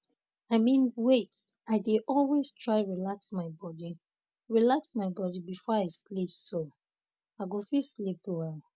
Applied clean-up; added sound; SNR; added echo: none; none; none; none.